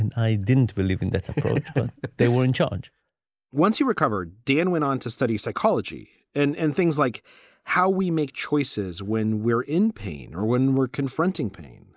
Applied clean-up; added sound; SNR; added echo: none; none; none; none.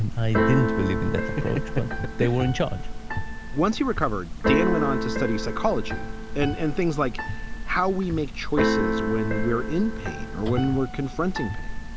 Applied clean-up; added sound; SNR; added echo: none; Keyboard (musical); 1 dB; none.